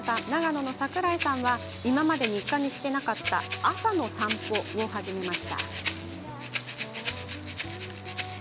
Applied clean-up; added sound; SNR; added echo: none; Breathing; 8 dB; none.